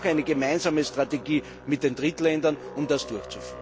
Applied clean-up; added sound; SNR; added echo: none; Musical instrument; 15 dB; none.